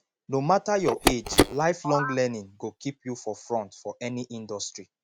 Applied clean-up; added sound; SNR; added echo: none; Telephone; 0 dB; none.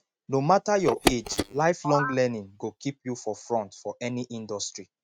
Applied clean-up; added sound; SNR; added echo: neural mask model RNNoise.